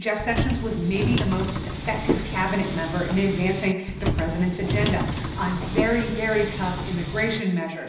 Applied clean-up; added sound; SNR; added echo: none; Subway, metro, underground; 2 dB; reverberation time 0.9 s.